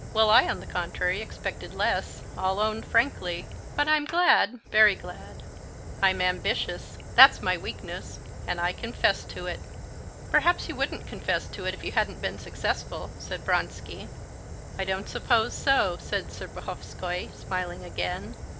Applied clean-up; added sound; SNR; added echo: none; Fire; 11 dB; none.